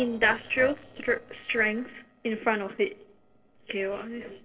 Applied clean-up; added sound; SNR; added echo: neural separator model SepFormer DNS4.